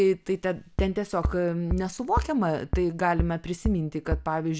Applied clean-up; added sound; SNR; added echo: none; Bass drum; 5 dB; none.